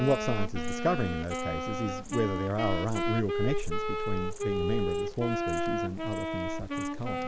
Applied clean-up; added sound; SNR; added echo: none; Wind instrument, woodwind instrument + Insect; -1 dB; none.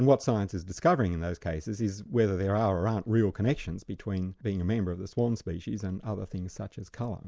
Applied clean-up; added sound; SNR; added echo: none; none; none; none.